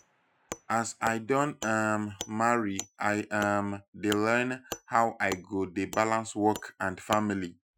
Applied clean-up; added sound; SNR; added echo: classical method Wiener filter.